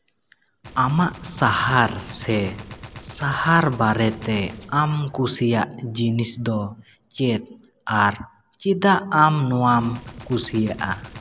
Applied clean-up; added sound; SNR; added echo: none; Gunshot, gunfire; 20 dB; none.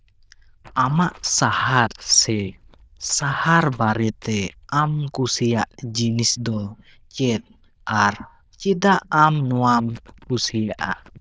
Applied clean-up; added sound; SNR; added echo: neural diffusion model UNIVERSE++.